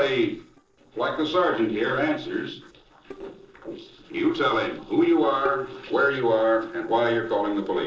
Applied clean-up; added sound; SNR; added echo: neural separator model SepFormer DNS4.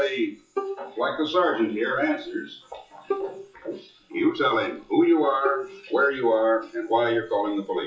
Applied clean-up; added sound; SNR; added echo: classical method WPE with log-MMSE.